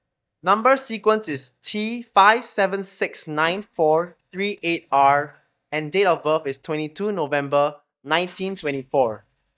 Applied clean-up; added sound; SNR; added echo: neural mask model DeepFilterNet 3.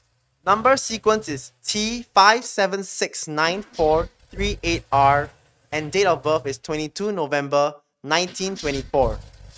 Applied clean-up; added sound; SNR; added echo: neural mask model RNNoise.